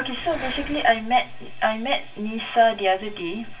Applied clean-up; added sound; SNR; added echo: none; Breathing; 15 dB; reverberation time 0.2 s.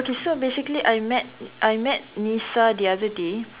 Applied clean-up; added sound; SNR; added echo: none; none; none; none.